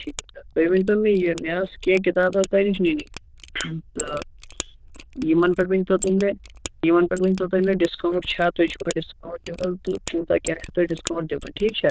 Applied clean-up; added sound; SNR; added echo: neural diffusion model UNIVERSE++.